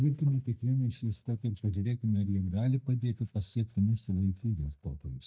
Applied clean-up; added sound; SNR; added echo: neural mask model DeepFilterNet 3.